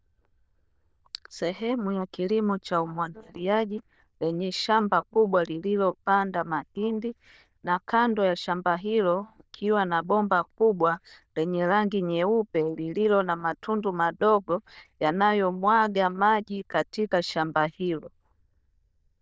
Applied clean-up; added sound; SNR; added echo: neural diffusion model UNIVERSE++.